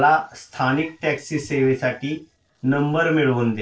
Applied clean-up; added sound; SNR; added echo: neural separator model SepFormer DNS4.